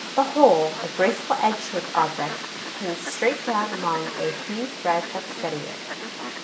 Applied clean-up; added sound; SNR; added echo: none; Fowl; 8 dB; reverberation time 0.4 s.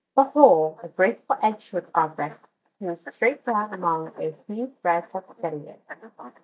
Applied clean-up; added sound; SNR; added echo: neural mask model DeepFilterNet 3.